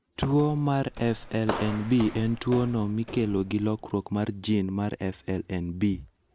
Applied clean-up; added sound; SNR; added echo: none; Walk, footsteps; 13 dB; none.